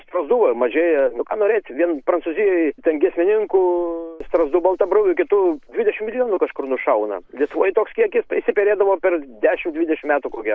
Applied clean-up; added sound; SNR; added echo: none; none; none; none.